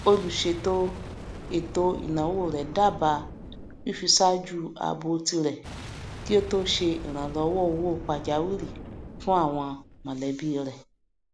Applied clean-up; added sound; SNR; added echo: none; Boom; 13 dB; none.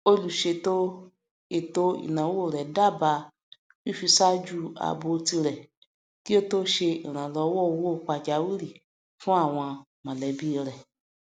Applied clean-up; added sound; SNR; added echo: none; none; none; none.